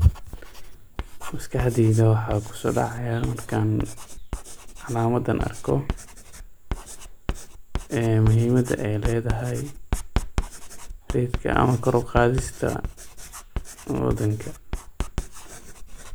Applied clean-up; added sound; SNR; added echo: none; Writing; 7 dB; none.